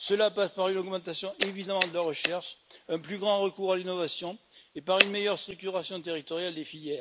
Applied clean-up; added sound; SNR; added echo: none; Scissors; 7 dB; none.